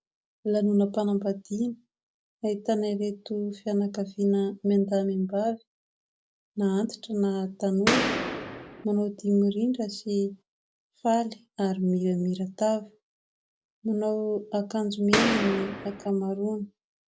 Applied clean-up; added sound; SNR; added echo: none; Boom; 0 dB; none.